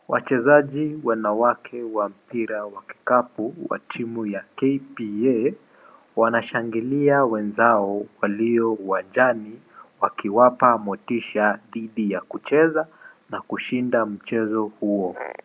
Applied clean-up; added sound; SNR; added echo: none; none; none; none.